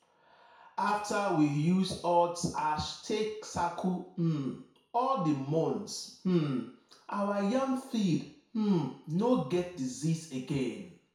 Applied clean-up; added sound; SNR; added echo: none; none; none; reverberation time 0.6 s.